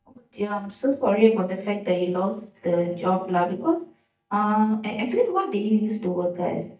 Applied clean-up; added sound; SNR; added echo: neural mask model DeepFilterNet 3.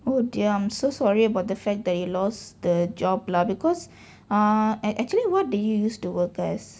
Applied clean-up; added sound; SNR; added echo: none; none; none; none.